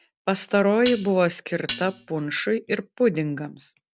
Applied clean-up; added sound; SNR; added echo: none; Dishes, pots, and pans; 10 dB; none.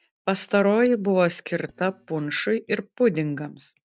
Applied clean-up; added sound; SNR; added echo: neural mask model DeepFilterNet 3.